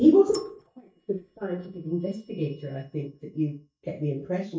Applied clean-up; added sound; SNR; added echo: neural mask model DeepFilterNet 3.